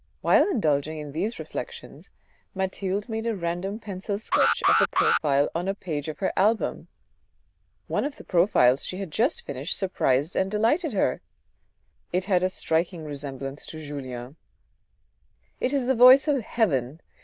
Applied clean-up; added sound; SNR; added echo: neural diffusion model UNIVERSE++.